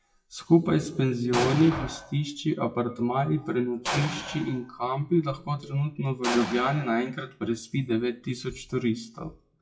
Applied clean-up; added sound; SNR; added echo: classical method WPE with log-MMSE.